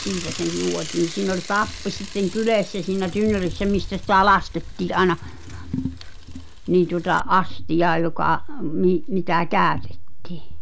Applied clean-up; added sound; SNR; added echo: none; Mechanisms / Bicycle; 5 dB; none.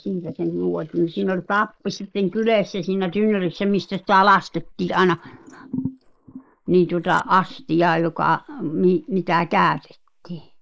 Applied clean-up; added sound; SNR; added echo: neural mask model Resemble Enhance denoiser.